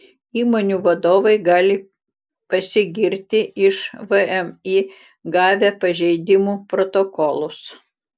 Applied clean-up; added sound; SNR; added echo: none; none; none; none.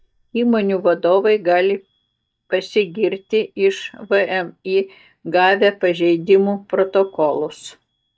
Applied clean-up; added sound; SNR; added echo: neural mask model DeepFilterNet 3.